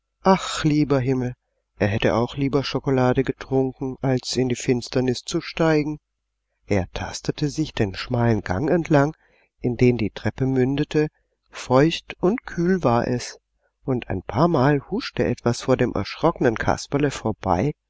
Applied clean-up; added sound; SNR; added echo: none; none; none; none.